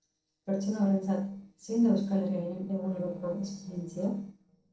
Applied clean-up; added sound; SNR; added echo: neural separator model SepFormer DNS4.